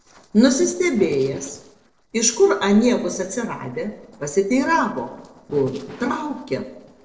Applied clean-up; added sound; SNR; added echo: neural separator model SepFormer DNS4.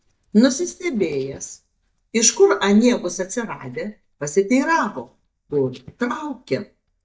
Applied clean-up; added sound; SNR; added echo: neural mask model DeepFilterNet 3.